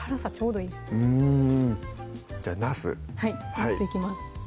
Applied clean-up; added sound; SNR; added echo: none; none; none; none.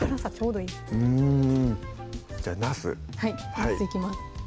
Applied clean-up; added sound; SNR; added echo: none; Knock + Drum kit; 11 dB; none.